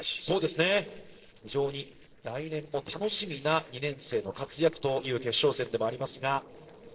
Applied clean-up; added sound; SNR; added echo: neural separator model SepFormer DNS4.